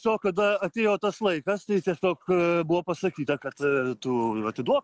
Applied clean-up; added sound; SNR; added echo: none; none; none; none.